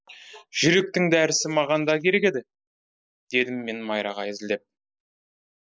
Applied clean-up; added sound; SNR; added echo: neural mask model Resemble Enhance denoiser.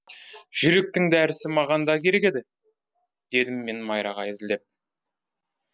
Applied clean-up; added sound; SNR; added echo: none; Rattle (instrument); 17 dB; none.